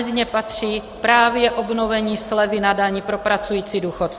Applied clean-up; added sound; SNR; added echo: none; none; none; none.